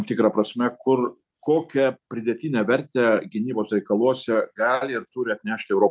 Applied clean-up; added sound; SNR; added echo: none; none; none; none.